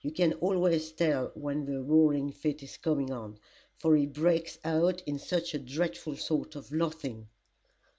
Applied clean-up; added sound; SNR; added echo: none; none; none; none.